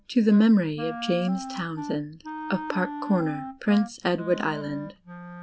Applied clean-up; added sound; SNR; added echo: none; Wind instrument, woodwind instrument; 11 dB; none.